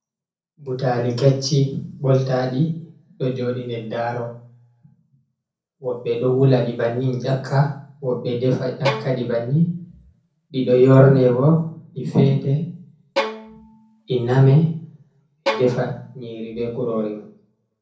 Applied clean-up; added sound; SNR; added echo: none; Bowed string instrument; 10 dB; reverberation time 0.6 s.